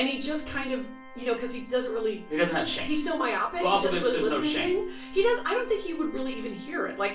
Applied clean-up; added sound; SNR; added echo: none; Organ; 16 dB; reverberation time 0.4 s.